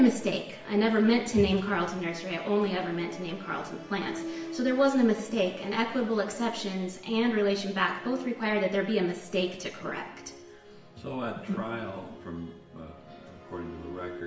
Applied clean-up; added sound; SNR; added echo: none; Musical instrument; 16 dB; reverberation time 0.8 s.